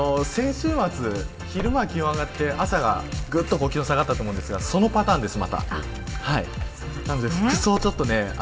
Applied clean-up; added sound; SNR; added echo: none; Tearing; 16 dB; reverberation time 0.6 s.